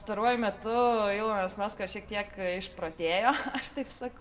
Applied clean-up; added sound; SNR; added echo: none; none; none; reverberation time 1.3 s.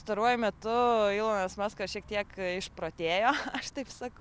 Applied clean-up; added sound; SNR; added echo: none; none; none; none.